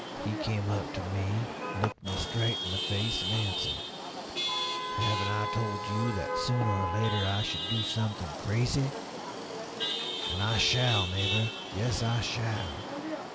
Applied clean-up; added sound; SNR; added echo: none; Chatter / Traffic noise, roadway noise / Vehicle horn, car horn, honking / Engine; 2 dB; none.